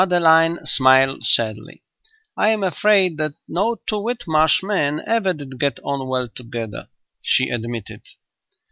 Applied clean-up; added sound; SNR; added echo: none; none; none; none.